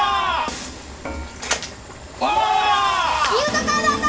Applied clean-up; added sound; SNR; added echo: none; Frying (food) / Dishes, pots, and pans; 13 dB; reverberation time 0.2 s.